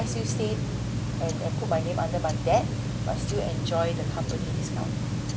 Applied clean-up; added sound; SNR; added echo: none; Tick-tock; -3 dB; none.